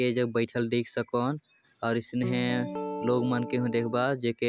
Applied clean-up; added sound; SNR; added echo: none; Guitar; 8 dB; none.